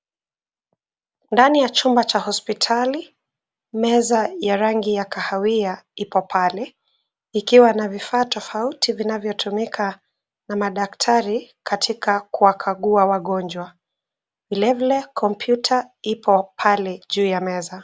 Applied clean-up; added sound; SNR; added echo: none; none; none; none.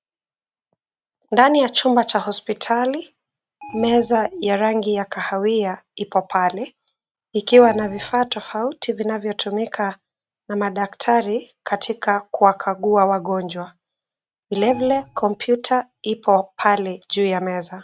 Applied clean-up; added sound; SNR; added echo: neural mask model RNNoise.